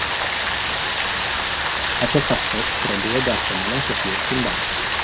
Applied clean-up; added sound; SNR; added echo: none; Rain; -5 dB; none.